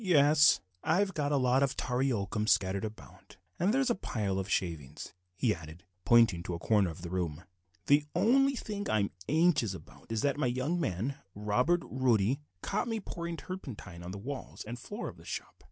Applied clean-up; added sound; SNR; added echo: none; none; none; none.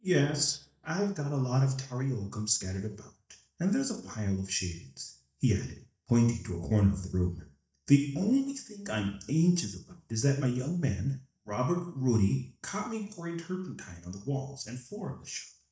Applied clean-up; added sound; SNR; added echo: neural mask model DeepFilterNet 3.